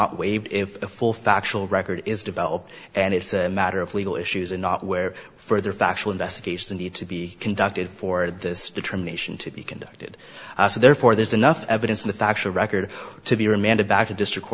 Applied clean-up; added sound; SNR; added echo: none; none; none; none.